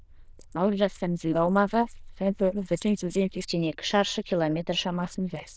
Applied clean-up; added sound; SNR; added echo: neural diffusion model UNIVERSE++.